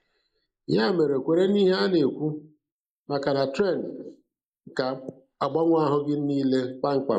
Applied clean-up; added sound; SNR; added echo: neural mask model Resemble Enhance denoiser.